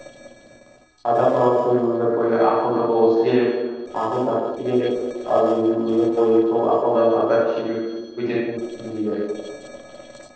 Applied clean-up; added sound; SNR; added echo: neural separator model SepFormer DNS4.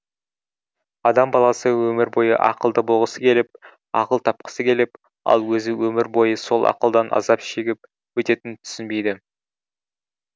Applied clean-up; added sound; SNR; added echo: none; none; none; none.